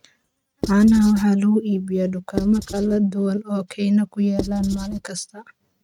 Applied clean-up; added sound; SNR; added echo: neural mask model RNNoise.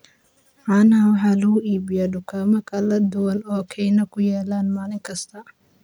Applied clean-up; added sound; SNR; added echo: none; none; none; none.